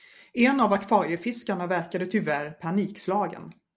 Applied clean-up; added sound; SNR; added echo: none; none; none; none.